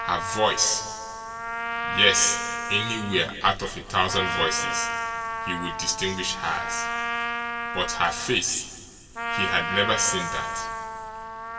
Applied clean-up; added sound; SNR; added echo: none; Trumpet; 4 dB; reverberation time 2.3 s.